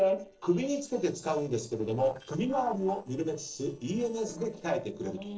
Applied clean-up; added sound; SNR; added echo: neural separator model SepFormer DNS4.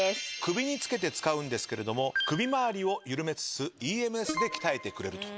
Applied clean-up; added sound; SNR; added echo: none; none; none; none.